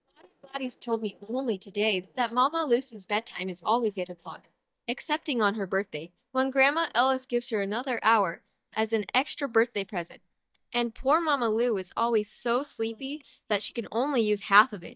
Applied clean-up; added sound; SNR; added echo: neural mask model DeepFilterNet 3.